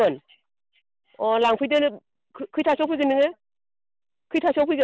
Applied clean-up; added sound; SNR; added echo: none; none; none; none.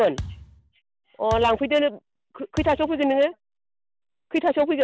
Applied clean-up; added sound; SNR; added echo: none; Thump, thud; 14 dB; none.